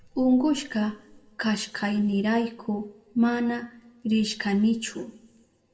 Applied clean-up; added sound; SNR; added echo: none; none; none; reverberation time 0.6 s.